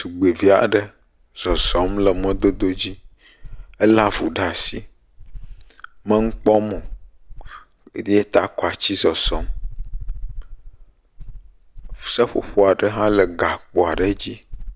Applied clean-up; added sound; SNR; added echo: none; Insect; 10 dB; none.